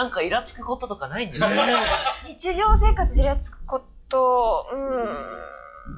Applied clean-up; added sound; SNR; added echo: classical method log-MMSE.